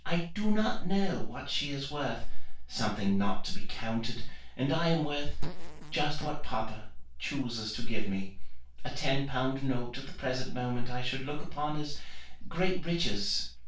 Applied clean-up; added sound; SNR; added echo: none; Fart; 18 dB; reverberation time 0.3 s.